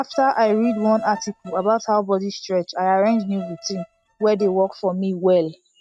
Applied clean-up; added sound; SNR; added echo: neural mask model RNNoise.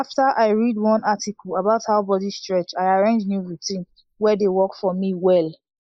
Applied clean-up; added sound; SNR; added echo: neural mask model Resemble Enhance denoiser.